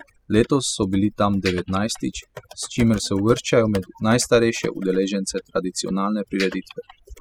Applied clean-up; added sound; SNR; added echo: classical method spectral subtraction.